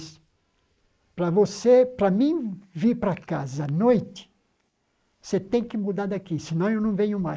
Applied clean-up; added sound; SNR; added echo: neural mask model Resemble Enhance denoiser.